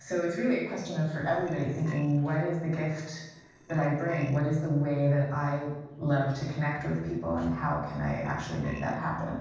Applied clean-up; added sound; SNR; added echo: neural separator model SepFormer DNS4.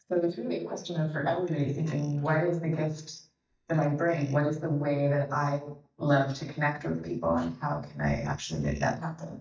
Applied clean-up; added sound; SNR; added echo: neural mask model DeepFilterNet 3.